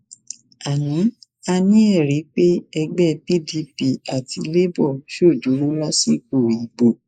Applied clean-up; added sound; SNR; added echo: neural mask model Resemble Enhance denoiser.